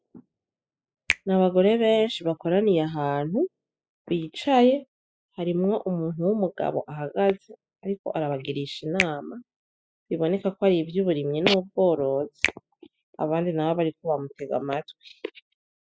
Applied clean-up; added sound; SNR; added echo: classical method spectral subtraction.